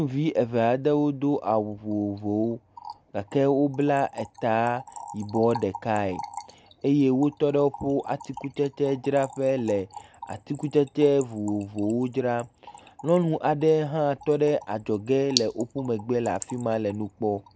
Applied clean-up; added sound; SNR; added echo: none; Trickle, dribble / Splash, splatter; 17 dB; none.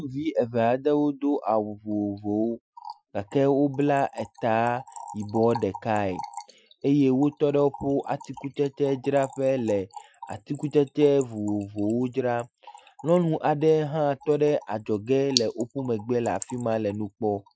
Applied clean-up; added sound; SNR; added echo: classical method Wiener filter.